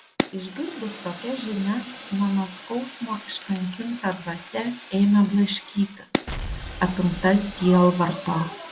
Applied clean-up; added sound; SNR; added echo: none; Fire + Explosion; 12 dB; none.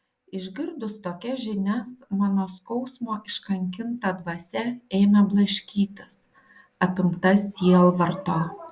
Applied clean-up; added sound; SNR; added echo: none; none; none; none.